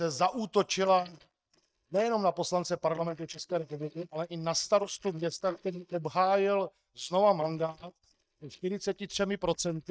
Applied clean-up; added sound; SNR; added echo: neural mask model DeepFilterNet 3.